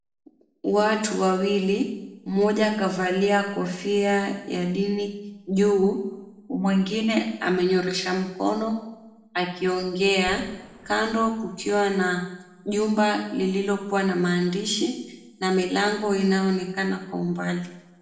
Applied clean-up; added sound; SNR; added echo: neural separator model SepFormer DNS4.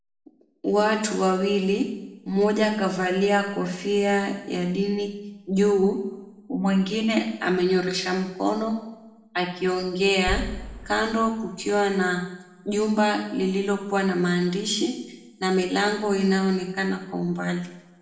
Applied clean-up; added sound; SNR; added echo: none; Boom; 10 dB; reverberation time 0.8 s.